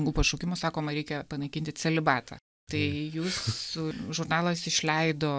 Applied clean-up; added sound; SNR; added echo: none; none; none; none.